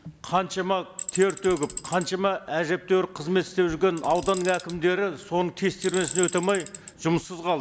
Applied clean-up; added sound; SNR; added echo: none; Tools; 13 dB; none.